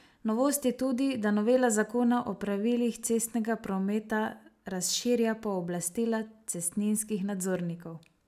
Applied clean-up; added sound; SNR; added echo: none; none; none; none.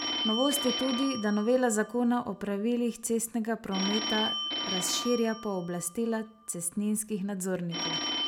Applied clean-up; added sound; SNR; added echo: none; Telephone; 6 dB; none.